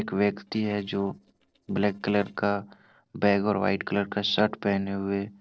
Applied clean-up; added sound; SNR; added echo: neural separator model SepFormer DNS4.